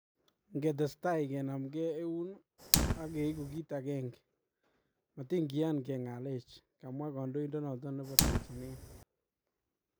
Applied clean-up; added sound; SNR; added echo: none; Fire; 2 dB; none.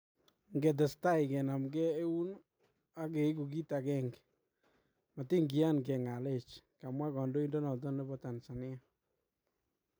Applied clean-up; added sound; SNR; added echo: none; none; none; none.